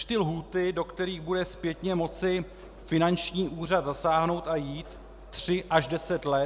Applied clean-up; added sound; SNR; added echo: none; none; none; none.